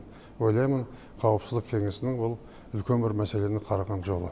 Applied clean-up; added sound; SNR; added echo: none; none; none; none.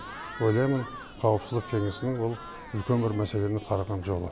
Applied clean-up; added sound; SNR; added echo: none; Crowd / Cheering; 16 dB; none.